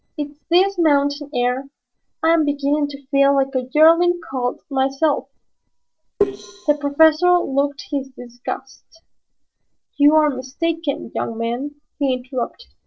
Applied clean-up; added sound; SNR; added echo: neural separator model SepFormer DNS4.